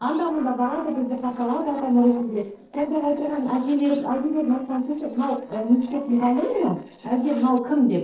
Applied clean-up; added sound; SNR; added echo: neural separator model SepFormer DNS4.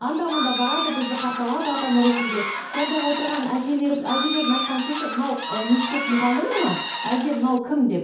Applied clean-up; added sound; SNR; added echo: none; Bird / Fowl; 5 dB; reverberation time 0.6 s.